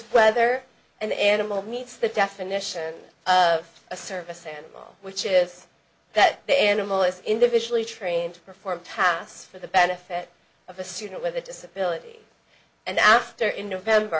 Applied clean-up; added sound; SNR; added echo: none; none; none; none.